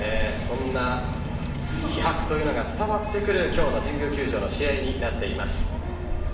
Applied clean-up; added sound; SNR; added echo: none; Engine / Boat, Water vehicle; 1 dB; reverberation time 0.9 s.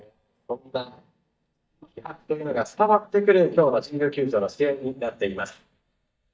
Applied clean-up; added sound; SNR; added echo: neural mask model DeepFilterNet 3.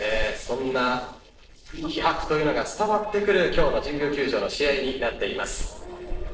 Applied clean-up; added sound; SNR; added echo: neural separator model SepFormer DNS4.